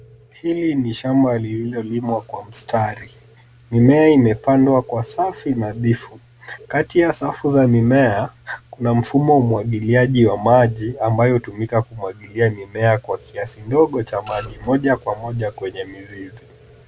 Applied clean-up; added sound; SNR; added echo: none; Printer; 16 dB; none.